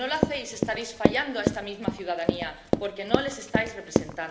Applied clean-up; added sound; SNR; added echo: none; Run; -3 dB; reverberation time 0.8 s.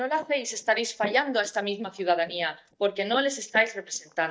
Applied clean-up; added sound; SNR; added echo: neural mask model DeepFilterNet 3.